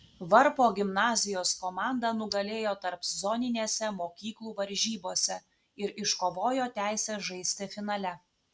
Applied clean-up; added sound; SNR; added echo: none; none; none; none.